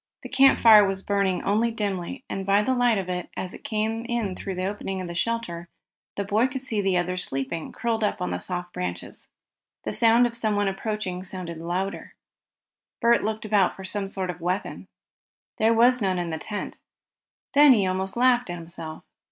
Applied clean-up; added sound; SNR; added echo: neural mask model RNNoise.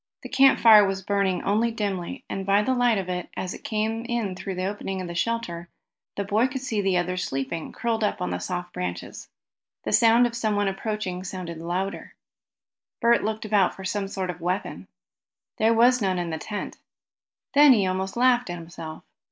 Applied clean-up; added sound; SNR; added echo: neural mask model Resemble Enhance denoiser.